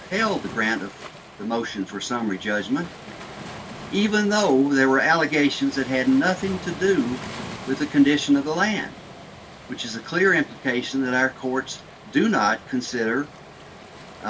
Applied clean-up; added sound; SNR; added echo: none; Waves, surf; 16 dB; reverberation time 0.2 s.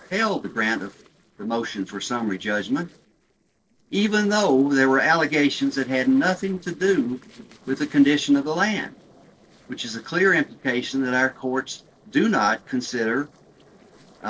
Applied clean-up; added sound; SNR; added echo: neural separator model SepFormer DNS4.